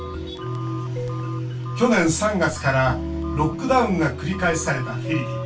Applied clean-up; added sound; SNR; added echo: none; Telephone; 19 dB; reverberation time 0.2 s.